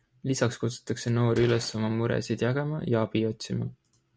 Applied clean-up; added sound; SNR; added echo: none; Gunshot, gunfire; 18 dB; none.